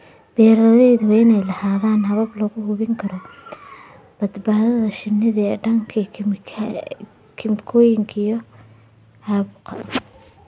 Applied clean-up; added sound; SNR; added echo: none; none; none; none.